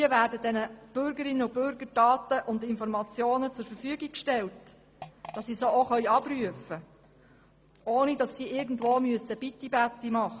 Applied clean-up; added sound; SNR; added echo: none; Fart; 18 dB; none.